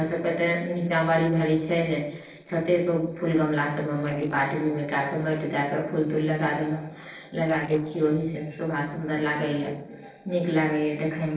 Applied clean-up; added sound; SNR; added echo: neural separator model SepFormer DNS4.